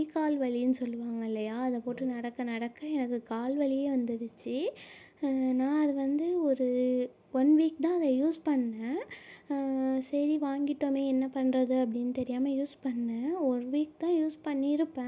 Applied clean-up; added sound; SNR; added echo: none; none; none; none.